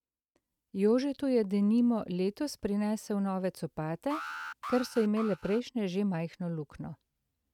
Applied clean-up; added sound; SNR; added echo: neural mask model RNNoise.